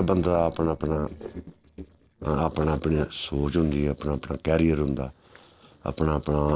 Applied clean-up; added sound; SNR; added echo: neural separator model SepFormer DNS4.